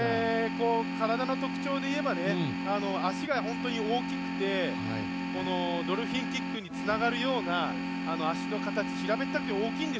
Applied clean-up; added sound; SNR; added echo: none; Organ; 1 dB; none.